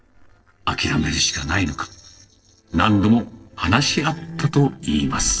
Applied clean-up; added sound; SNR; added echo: neural separator model SepFormer DNS4.